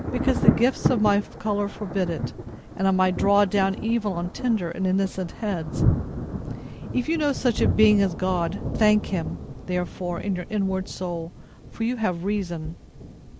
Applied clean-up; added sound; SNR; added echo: none; Thunder; 5 dB; none.